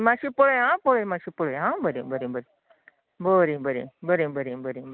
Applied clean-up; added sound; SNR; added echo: none; none; none; none.